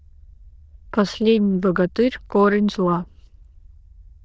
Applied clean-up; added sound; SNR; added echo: neural diffusion model UNIVERSE++.